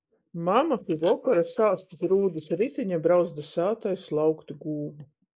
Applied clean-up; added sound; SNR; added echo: neural mask model Resemble Enhance denoiser.